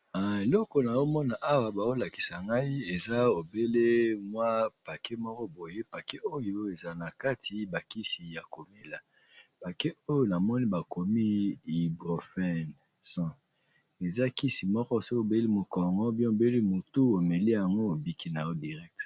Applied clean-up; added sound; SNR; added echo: none; none; none; none.